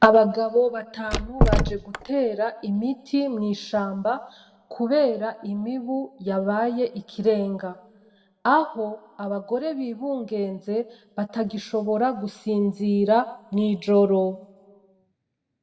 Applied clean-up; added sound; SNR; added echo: none; Door; -2 dB; reverberation time 0.9 s.